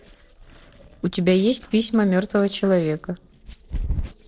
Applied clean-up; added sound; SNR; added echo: neural separator model SepFormer DNS4.